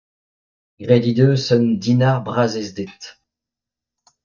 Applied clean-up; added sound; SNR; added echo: neural mask model DeepFilterNet 3.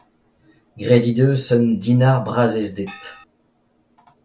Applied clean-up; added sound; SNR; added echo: none; Gong; 19 dB; none.